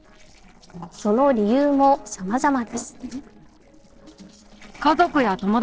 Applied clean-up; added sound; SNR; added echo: neural separator model SepFormer DNS4.